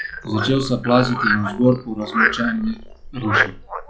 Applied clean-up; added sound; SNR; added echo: classical method log-MMSE.